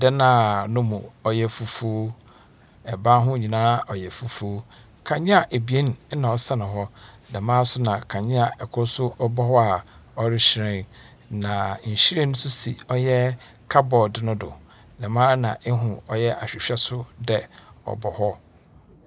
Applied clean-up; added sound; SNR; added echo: none; none; none; none.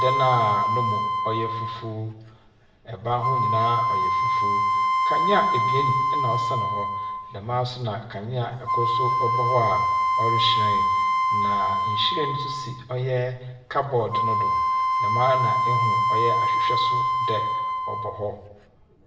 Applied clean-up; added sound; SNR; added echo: none; Wind instrument, woodwind instrument; -5 dB; reverberation time 0.7 s.